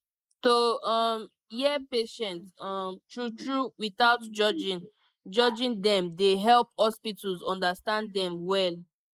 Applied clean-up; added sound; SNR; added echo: neural mask model Resemble Enhance denoiser.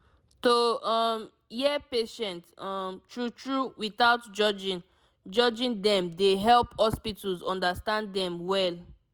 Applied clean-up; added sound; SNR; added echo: none; none; none; none.